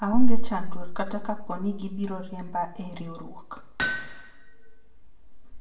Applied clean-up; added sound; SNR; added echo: none; Hammer; 13 dB; reverberation time 0.5 s.